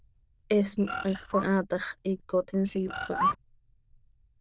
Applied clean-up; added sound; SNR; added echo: neural diffusion model UNIVERSE++.